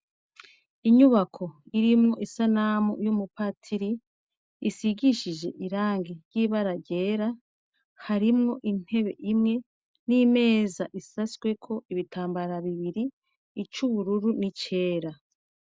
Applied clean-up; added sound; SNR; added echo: none; none; none; none.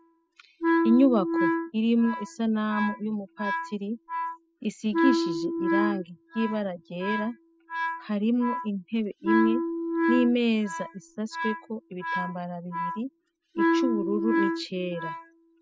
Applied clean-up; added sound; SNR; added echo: classical method spectral subtraction.